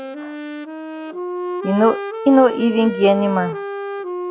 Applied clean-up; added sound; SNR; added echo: none; Wind instrument, woodwind instrument; 8 dB; none.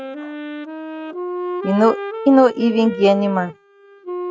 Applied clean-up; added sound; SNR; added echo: neural mask model RNNoise.